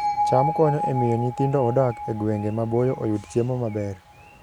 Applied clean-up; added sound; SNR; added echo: none; Bell; 6 dB; none.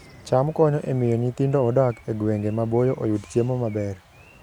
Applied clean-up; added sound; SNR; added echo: none; none; none; none.